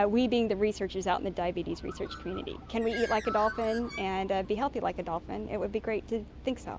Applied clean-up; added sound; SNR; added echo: none; Bird; 16 dB; none.